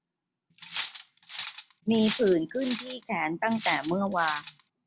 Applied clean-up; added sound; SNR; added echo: none; Cutlery, silverware; 11 dB; none.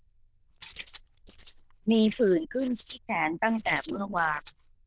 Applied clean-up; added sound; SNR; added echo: neural diffusion model UNIVERSE++.